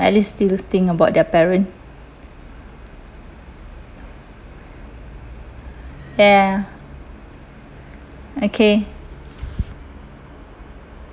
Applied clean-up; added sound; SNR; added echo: none; none; none; none.